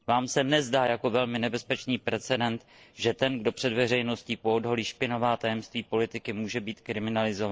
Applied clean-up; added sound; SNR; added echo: neural separator model SepFormer DNS4.